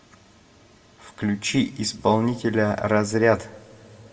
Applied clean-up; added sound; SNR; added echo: none; none; none; reverberation time 1.6 s.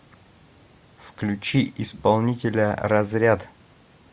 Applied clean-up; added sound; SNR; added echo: none; none; none; none.